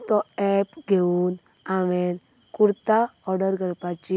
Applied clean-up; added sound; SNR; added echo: none; none; none; none.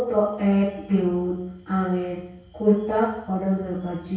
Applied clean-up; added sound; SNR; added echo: none; none; none; reverberation time 0.6 s.